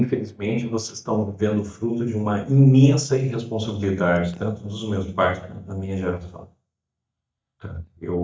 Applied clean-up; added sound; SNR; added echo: neural mask model DeepFilterNet 3.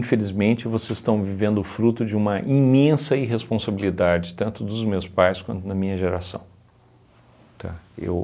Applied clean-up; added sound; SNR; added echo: none; none; none; none.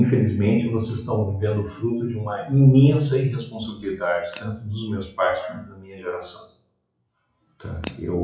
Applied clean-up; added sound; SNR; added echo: classical method WPE with log-MMSE.